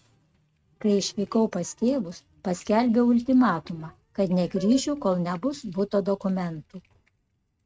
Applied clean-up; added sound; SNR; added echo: neural mask model RNNoise.